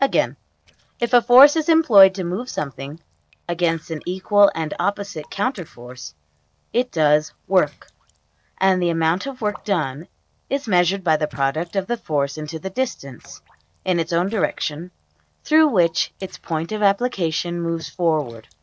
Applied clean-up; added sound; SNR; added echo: neural separator model SepFormer DNS4.